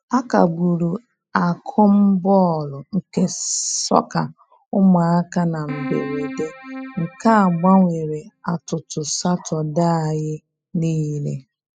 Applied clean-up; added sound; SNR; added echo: classical method spectral subtraction.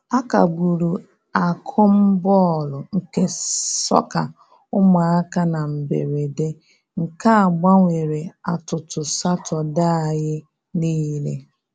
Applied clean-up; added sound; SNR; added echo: none; none; none; none.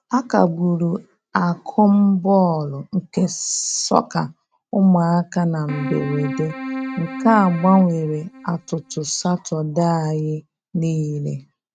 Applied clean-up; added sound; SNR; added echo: neural mask model RNNoise.